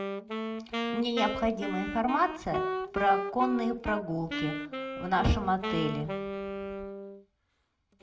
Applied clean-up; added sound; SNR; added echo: none; Wind instrument, woodwind instrument; 4 dB; reverberation time 0.5 s.